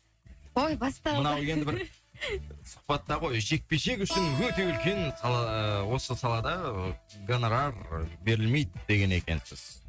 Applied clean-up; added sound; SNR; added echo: neural mask model RNNoise.